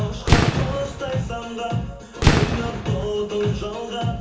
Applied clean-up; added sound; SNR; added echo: none; Fireworks; -2 dB; reverberation time 0.8 s.